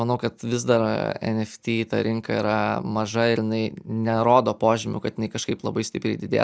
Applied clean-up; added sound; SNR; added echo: none; none; none; none.